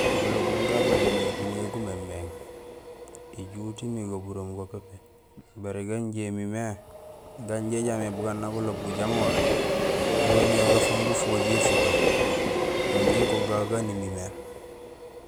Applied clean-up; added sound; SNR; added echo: none; Train; -4 dB; none.